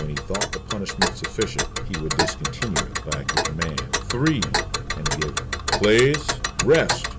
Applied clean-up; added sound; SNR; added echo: none; Tick; 1 dB; none.